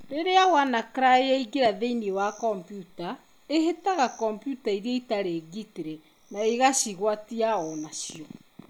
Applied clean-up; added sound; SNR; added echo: none; none; none; none.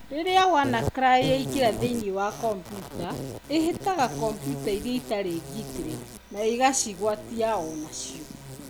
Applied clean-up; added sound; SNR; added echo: none; Insect; 10 dB; none.